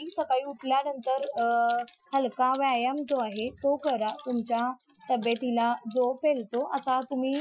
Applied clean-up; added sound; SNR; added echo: classical method Wiener filter.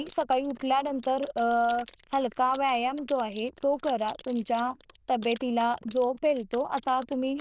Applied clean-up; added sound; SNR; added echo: neural diffusion model UNIVERSE++.